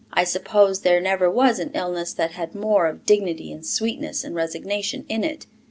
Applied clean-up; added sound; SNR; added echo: none; none; none; none.